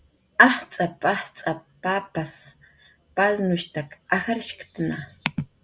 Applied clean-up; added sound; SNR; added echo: none; none; none; none.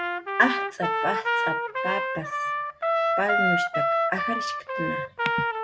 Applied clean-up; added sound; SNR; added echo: none; Trumpet; -4 dB; none.